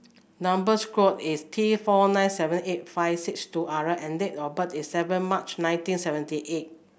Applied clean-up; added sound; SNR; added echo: none; none; none; none.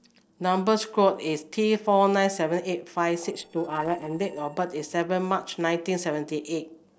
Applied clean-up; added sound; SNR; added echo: neural separator model SepFormer DNS4.